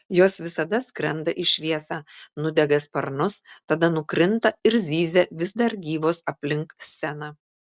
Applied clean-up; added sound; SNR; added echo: none; none; none; none.